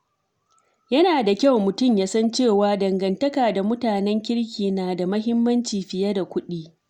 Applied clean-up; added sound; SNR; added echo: none; none; none; none.